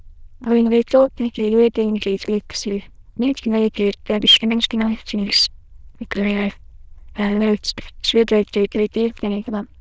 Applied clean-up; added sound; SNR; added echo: neural diffusion model UNIVERSE++.